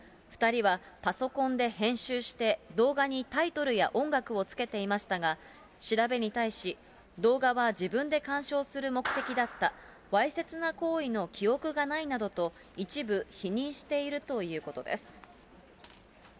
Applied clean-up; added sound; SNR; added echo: none; Clapping; 12 dB; none.